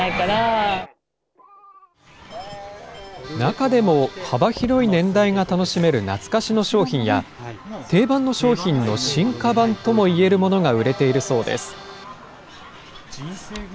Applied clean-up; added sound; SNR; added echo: none; Livestock, farm animals, working animals + Accordion; 19 dB; none.